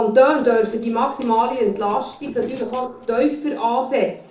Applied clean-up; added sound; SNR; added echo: neural separator model SepFormer DNS4.